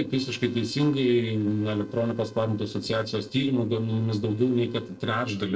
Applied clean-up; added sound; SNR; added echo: neural separator model SepFormer DNS4.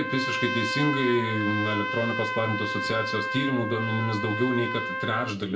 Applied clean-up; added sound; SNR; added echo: none; Trumpet; 3 dB; reverberation time 0.3 s.